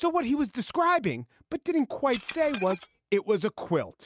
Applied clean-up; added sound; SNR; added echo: neural mask model RNNoise.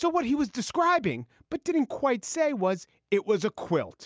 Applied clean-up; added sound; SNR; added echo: none; none; none; none.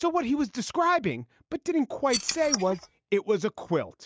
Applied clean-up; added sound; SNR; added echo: neural mask model DeepFilterNet 3.